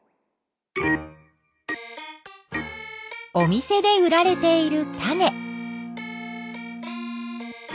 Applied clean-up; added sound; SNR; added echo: none; none; none; none.